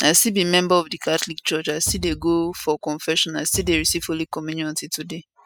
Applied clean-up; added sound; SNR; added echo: classical method spectral subtraction.